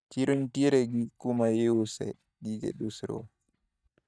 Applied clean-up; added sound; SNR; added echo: neural mask model DeepFilterNet 3.